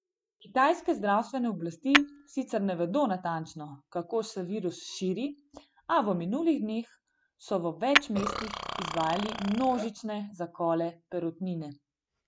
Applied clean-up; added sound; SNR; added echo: none; Tap / Hammer + Burping, eructation; 2 dB; none.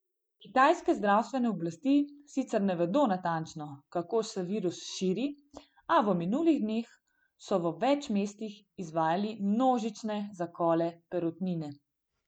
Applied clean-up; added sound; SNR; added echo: none; none; none; none.